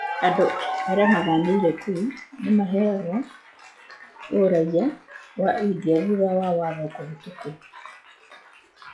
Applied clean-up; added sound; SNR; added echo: classical method log-MMSE.